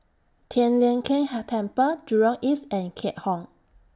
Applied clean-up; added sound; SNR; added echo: none; none; none; none.